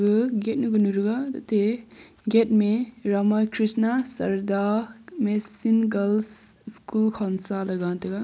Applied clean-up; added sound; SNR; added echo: none; none; none; none.